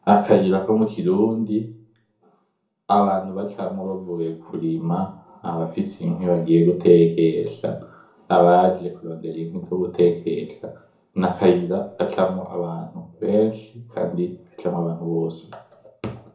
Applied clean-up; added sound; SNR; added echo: none; none; none; reverberation time 0.6 s.